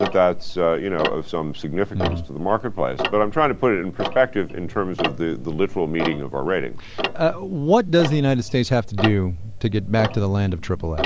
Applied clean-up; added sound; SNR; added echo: none; Tick-tock; 7 dB; none.